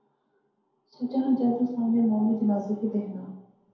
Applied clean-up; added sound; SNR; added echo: none; none; none; reverberation time 2.3 s.